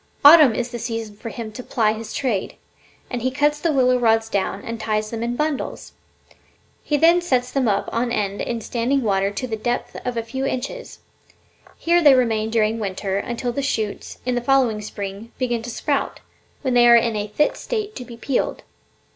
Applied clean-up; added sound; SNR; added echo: none; none; none; none.